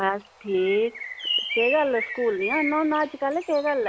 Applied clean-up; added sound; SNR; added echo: none; Bird; 7 dB; none.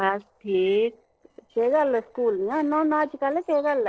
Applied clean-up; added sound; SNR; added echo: neural separator model SepFormer DNS4.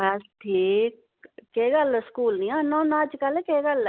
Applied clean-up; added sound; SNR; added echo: none; none; none; none.